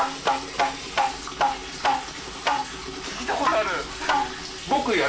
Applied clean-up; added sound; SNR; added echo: none; Liquid; 9 dB; none.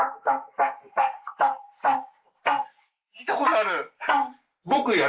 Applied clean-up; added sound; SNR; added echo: neural mask model Resemble Enhance denoiser.